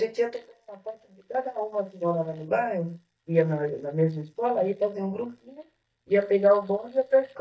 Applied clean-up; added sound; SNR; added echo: neural mask model DeepFilterNet 3.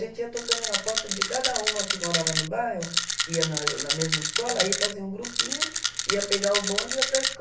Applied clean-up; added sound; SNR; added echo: none; Rattle; -3 dB; reverberation time 0.3 s.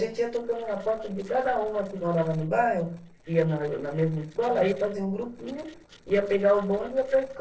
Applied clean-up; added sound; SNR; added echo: neural separator model SepFormer DNS4.